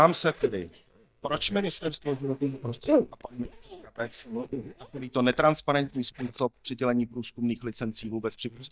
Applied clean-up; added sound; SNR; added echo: neural mask model DeepFilterNet 3.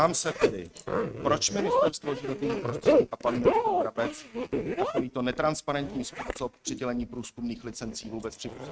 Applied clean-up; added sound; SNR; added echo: neural mask model RNNoise.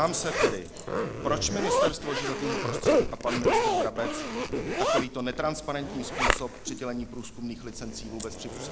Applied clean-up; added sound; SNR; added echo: none; Zipper (clothing); -4 dB; none.